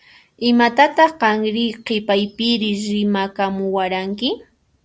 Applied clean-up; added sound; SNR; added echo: none; none; none; none.